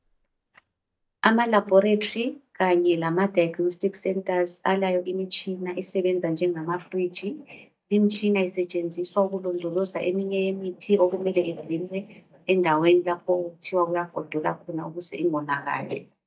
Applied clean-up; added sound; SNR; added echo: neural mask model DeepFilterNet 3.